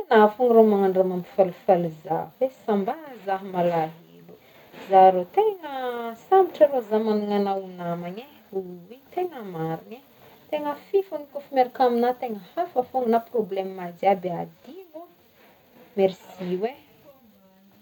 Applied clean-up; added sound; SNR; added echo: none; none; none; none.